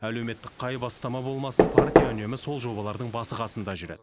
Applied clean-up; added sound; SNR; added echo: none; Knock / Wood; -5 dB; none.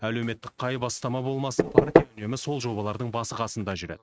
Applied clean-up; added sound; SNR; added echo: neural mask model RNNoise.